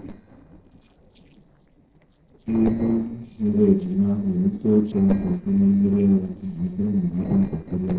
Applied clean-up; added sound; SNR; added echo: neural separator model SepFormer DNS4.